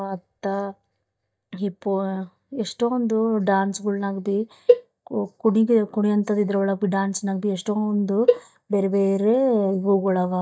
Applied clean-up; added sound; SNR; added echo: neural mask model DeepFilterNet 3.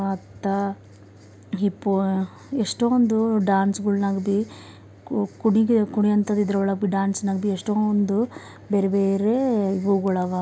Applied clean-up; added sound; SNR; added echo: none; none; none; none.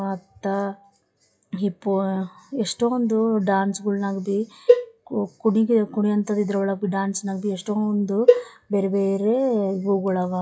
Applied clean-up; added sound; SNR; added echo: classical method WPE with log-MMSE.